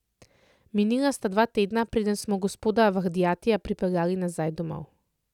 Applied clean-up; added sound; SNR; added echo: none; none; none; none.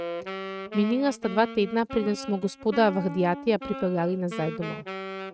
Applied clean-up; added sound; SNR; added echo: neural mask model RNNoise.